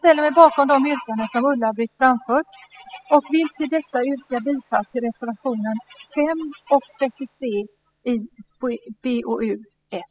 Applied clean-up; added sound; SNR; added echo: classical method spectral subtraction.